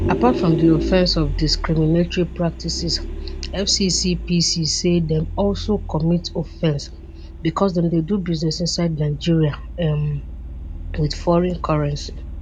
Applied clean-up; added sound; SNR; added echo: none; Vehicle; 7 dB; none.